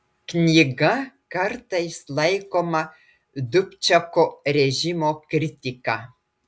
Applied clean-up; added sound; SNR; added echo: none; none; none; none.